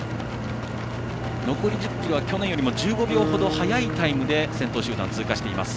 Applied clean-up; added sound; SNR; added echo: none; Acoustic guitar; 9 dB; none.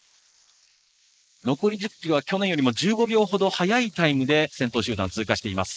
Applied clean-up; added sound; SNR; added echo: neural mask model Resemble Enhance denoiser.